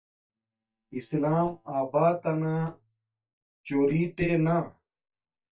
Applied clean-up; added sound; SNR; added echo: neural mask model DeepFilterNet 3.